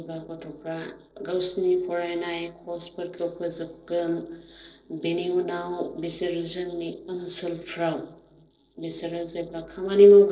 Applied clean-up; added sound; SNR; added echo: neural separator model SepFormer DNS4.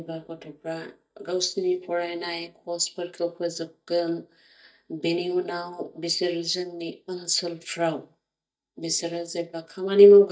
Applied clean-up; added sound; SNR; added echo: neural mask model DeepFilterNet 3.